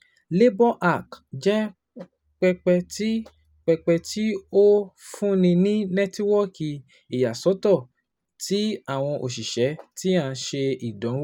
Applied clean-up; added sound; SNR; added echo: none; none; none; none.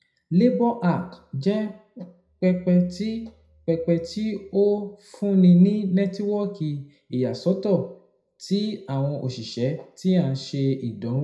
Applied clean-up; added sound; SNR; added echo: none; none; none; reverberation time 0.4 s.